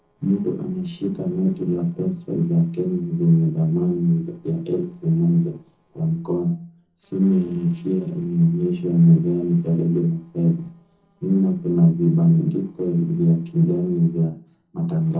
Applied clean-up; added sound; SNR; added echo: neural separator model SepFormer DNS4.